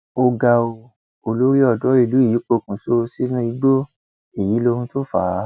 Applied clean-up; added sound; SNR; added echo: none; none; none; none.